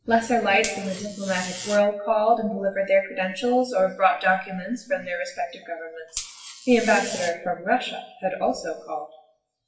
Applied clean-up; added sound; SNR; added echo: classical method WPE with log-MMSE.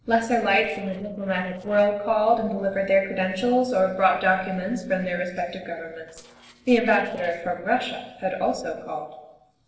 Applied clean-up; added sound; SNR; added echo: neural separator model SepFormer DNS4.